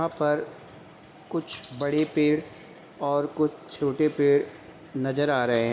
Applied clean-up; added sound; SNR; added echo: none; none; none; none.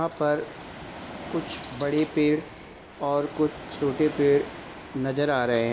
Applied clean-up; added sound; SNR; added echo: none; Ocean; 15 dB; none.